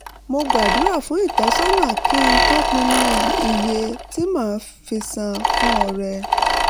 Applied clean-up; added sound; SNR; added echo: none; Mechanisms; -3 dB; none.